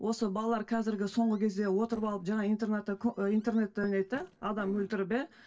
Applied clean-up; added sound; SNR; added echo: neural separator model SepFormer DNS4.